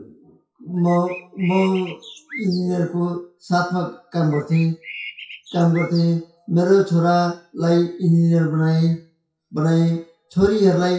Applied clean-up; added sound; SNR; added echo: classical method WPE with log-MMSE.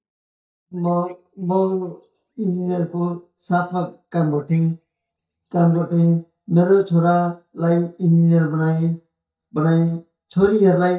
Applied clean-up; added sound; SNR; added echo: neural mask model DeepFilterNet 3.